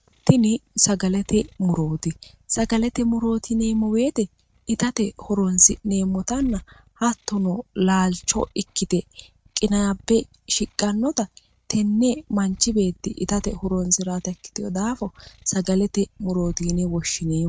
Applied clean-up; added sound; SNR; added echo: neural mask model RNNoise.